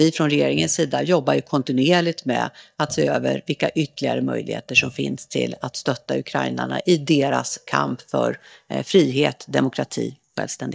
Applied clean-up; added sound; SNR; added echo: neural mask model DeepFilterNet 3.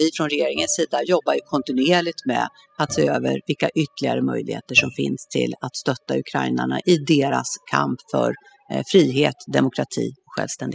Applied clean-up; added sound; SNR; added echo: classical method spectral subtraction.